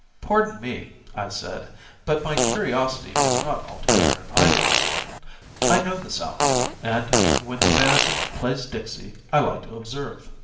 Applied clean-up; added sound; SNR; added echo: none; Fart; -5 dB; reverberation time 0.8 s.